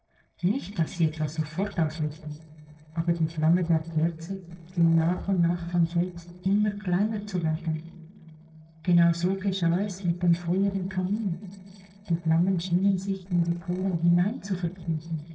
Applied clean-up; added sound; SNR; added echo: neural separator model SepFormer DNS4.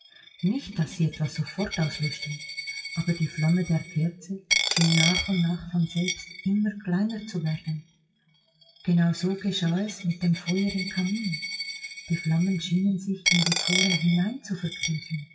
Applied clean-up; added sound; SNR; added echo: classical method WPE with log-MMSE.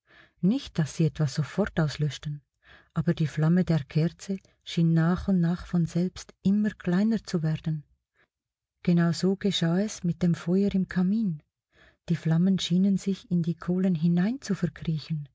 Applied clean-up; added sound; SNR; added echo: none; none; none; none.